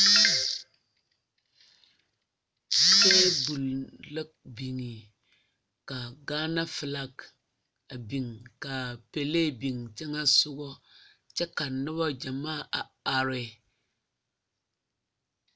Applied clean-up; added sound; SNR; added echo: none; none; none; none.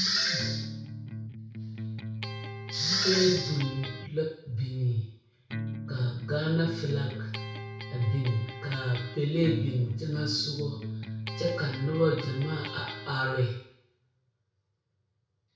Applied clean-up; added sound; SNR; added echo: none; Electric guitar; 7 dB; reverberation time 0.6 s.